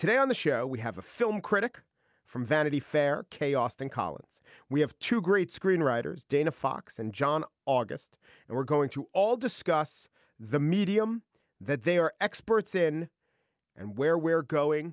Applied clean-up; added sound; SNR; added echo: none; none; none; none.